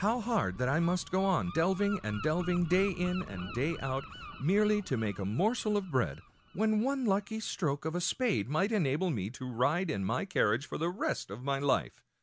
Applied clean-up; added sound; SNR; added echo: none; Gull, seagull; 17 dB; none.